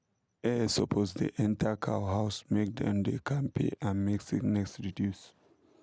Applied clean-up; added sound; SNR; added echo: none; none; none; none.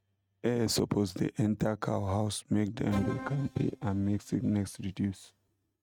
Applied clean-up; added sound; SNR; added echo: neural mask model RNNoise.